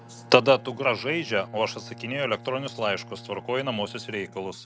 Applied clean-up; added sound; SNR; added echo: none; Bowed string instrument; 18 dB; none.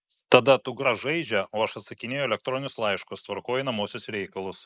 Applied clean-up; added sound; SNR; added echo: neural mask model Resemble Enhance denoiser.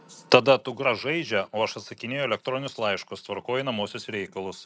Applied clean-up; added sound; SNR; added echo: none; none; none; none.